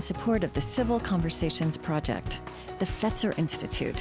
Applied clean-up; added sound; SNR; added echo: none; none; none; none.